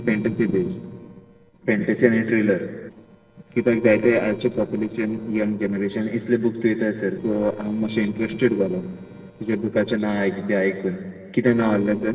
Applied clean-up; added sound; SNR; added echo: neural separator model SepFormer DNS4.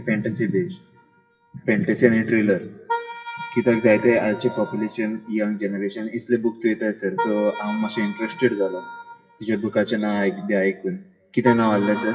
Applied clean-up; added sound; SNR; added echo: classical method WPE with log-MMSE.